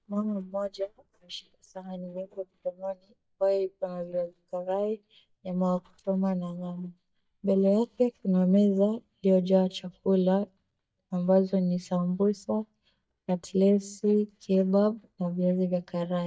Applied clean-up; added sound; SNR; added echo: neural mask model DeepFilterNet 3.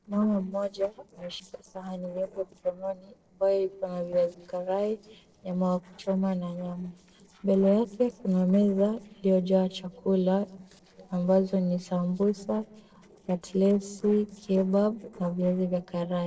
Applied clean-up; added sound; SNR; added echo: neural separator model SepFormer DNS4.